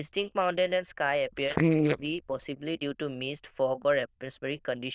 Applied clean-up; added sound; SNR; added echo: neural diffusion model UNIVERSE++.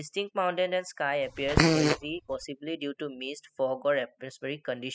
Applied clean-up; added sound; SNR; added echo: classical method spectral subtraction.